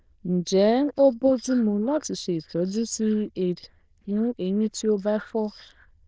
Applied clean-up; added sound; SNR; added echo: neural diffusion model UNIVERSE++.